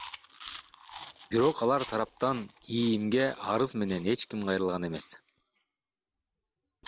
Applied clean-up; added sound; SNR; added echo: none; Chewing, mastication; 15 dB; none.